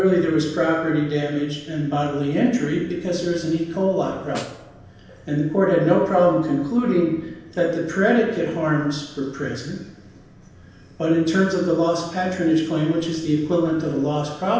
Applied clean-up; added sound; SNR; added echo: none; Snare drum; 19 dB; reverberation time 0.9 s.